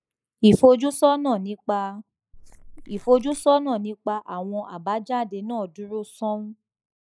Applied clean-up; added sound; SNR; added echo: neural mask model Resemble Enhance denoiser.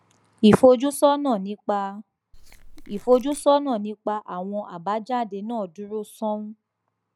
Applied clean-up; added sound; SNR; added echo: none; Squeak / Tools; 18 dB; none.